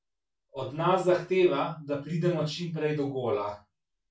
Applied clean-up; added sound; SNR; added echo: none; none; none; reverberation time 0.2 s.